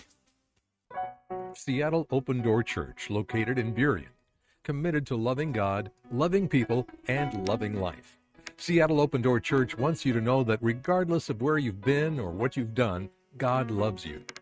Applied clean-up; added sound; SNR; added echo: neural mask model RNNoise.